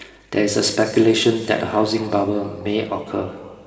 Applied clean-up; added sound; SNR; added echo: none; none; none; reverberation time 2.1 s.